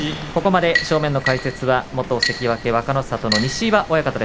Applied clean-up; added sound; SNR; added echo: none; none; none; none.